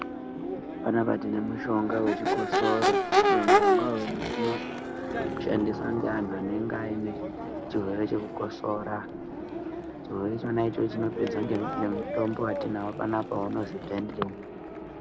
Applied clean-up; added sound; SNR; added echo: none; Crowd / Race car, auto racing / Accelerating, revving, vroom; -1 dB; none.